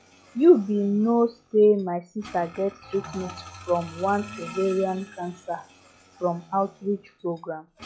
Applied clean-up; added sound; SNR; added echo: classical method log-MMSE.